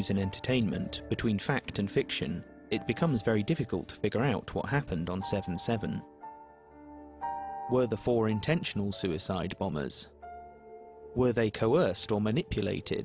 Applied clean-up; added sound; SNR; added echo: none; none; none; none.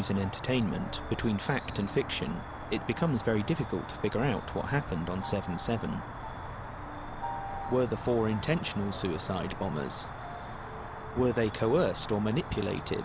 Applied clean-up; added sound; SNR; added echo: none; Cricket; 9 dB; none.